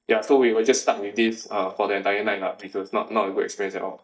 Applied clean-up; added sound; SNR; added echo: neural mask model DeepFilterNet 3.